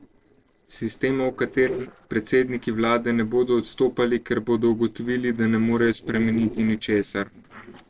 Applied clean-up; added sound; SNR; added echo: neural separator model SepFormer DNS4.